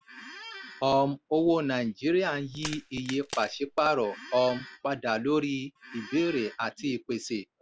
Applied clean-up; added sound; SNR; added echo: none; Squeak + Crack; 15 dB; none.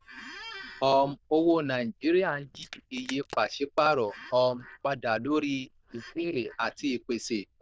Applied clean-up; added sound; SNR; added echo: neural diffusion model UNIVERSE++.